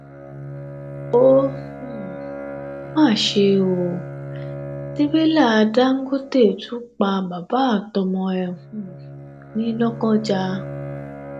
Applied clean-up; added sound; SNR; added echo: none; Bowed string instrument; 13 dB; none.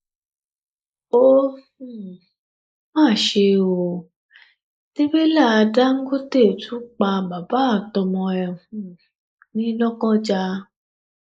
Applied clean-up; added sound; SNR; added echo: neural mask model Resemble Enhance denoiser.